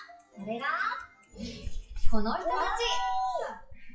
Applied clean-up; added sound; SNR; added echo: classical method WPE with log-MMSE.